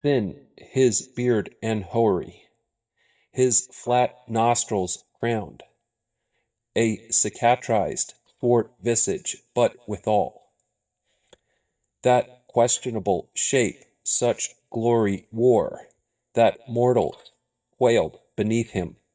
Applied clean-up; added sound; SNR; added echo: neural mask model DeepFilterNet 3.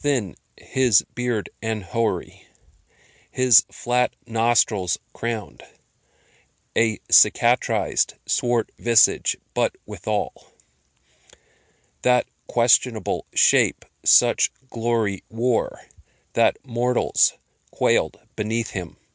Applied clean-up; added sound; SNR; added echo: none; none; none; none.